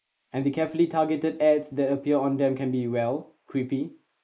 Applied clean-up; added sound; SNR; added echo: neural mask model Resemble Enhance denoiser.